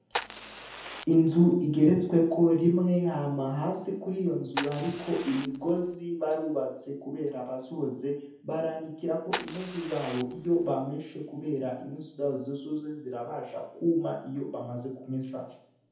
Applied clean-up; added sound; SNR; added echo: none; Fire; 11 dB; reverberation time 0.7 s.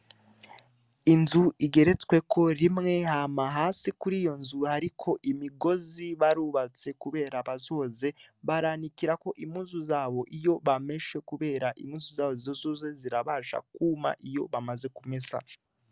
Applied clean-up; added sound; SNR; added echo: none; none; none; none.